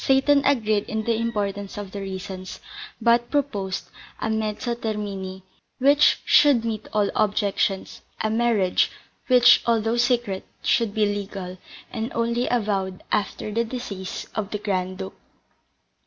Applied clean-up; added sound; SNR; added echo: none; none; none; none.